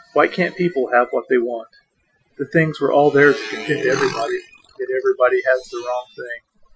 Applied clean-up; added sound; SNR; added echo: classical method Wiener filter.